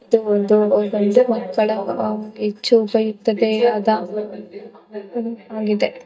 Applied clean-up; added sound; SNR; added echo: neural mask model DeepFilterNet 3.